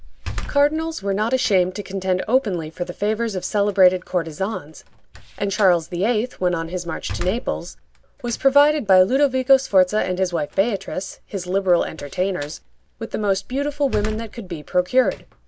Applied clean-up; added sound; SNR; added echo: none; Slam; 14 dB; none.